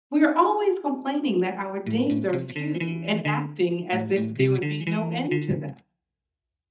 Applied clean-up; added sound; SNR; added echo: neural mask model DeepFilterNet 3.